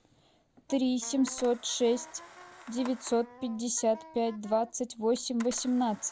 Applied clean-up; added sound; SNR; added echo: none; Wind instrument, woodwind instrument + Camera; 19 dB; none.